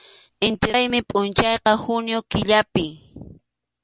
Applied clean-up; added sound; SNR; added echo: none; none; none; none.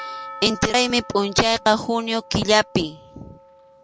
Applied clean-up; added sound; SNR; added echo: none; Percussion; 18 dB; none.